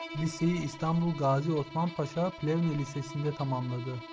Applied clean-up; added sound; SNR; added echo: none; Bowed string instrument; 14 dB; none.